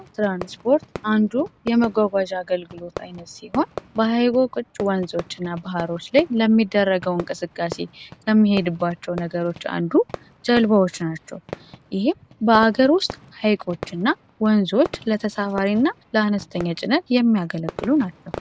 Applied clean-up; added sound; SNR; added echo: none; Fireworks; 17 dB; none.